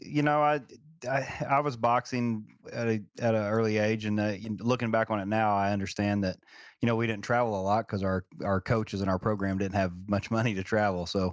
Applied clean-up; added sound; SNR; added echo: none; none; none; none.